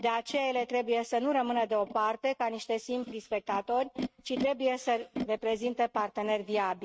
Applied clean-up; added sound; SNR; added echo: neural mask model RNNoise.